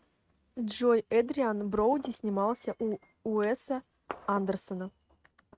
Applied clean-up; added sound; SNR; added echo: neural mask model RNNoise.